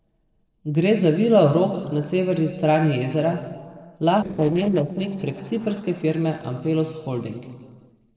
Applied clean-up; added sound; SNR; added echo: neural separator model SepFormer DNS4.